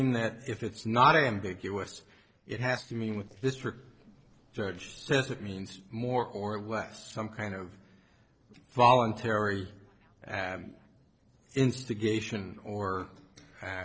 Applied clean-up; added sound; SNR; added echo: neural separator model SepFormer DNS4.